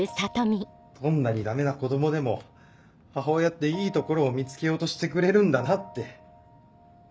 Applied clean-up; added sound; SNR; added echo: none; none; none; none.